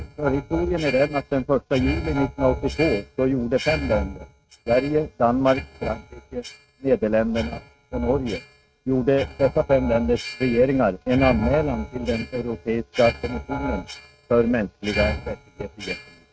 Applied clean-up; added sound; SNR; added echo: neural mask model RNNoise.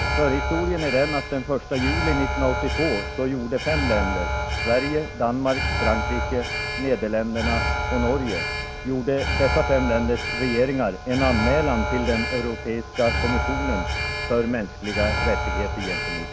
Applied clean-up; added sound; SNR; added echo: none; Alarm; 1 dB; none.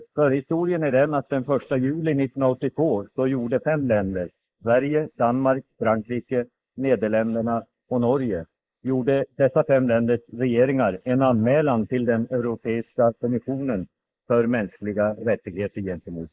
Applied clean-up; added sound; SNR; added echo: neural mask model Resemble Enhance denoiser.